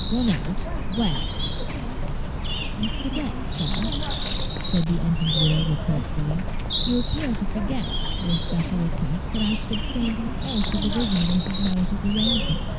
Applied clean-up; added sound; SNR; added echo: none; Bird; -2 dB; none.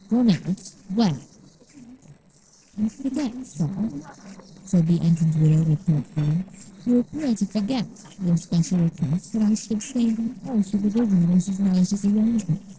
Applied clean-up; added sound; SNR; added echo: neural separator model SepFormer DNS4.